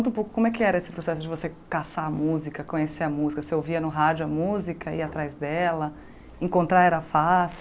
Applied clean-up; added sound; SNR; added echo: none; none; none; none.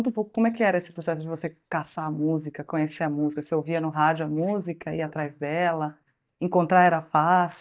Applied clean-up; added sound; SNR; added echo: neural mask model DeepFilterNet 3.